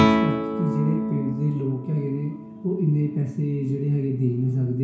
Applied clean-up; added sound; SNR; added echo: none; Guitar; 3 dB; reverberation time 0.6 s.